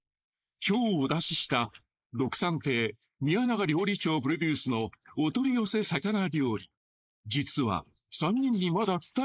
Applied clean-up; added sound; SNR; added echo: neural mask model Resemble Enhance denoiser.